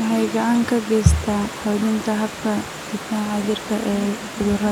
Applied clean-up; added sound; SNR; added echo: none; Stream / Liquid; 11 dB; none.